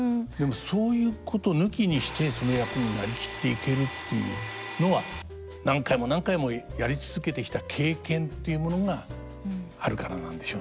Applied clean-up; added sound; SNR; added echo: none; Domestic sounds, home sounds; 9 dB; none.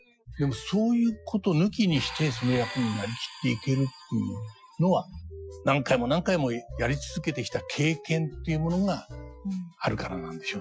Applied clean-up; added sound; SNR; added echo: classical method Wiener filter.